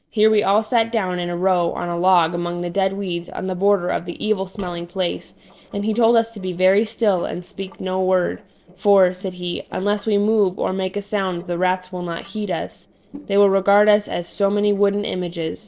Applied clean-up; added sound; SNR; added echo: neural separator model SepFormer DNS4.